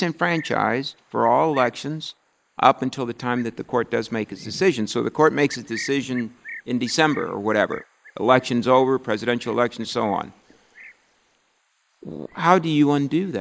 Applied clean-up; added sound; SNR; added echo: neural mask model Resemble Enhance denoiser.